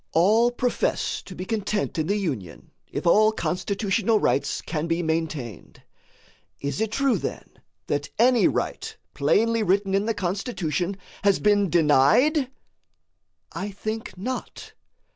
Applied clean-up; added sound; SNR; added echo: none; none; none; none.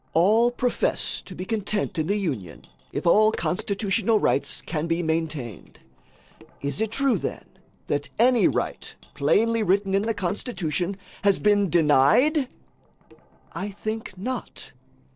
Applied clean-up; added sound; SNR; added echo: neural separator model SepFormer DNS4.